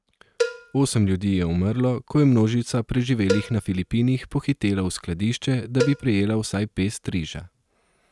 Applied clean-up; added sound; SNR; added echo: neural mask model RNNoise.